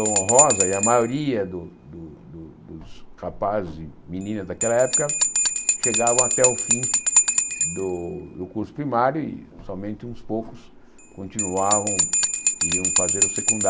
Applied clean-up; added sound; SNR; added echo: none; Bell; -2 dB; none.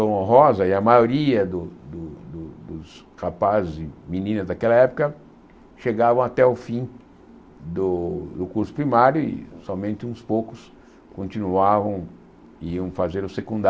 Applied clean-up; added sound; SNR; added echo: none; none; none; none.